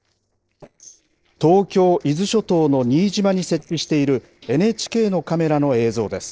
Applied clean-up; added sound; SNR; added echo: neural separator model SepFormer DNS4.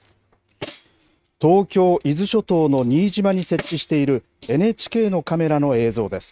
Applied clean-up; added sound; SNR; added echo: neural mask model RNNoise.